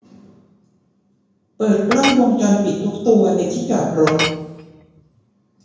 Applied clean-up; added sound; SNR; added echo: none; Chink, clink; 9 dB; reverberation time 1.0 s.